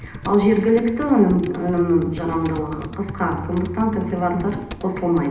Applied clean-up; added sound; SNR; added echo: none; Computer keyboard; 13 dB; reverberation time 0.8 s.